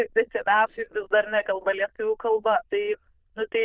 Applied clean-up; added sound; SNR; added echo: neural diffusion model UNIVERSE++.